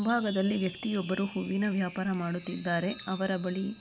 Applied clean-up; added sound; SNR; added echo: none; Chime; 17 dB; none.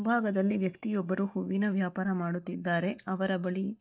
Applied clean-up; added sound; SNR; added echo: neural mask model DeepFilterNet 3.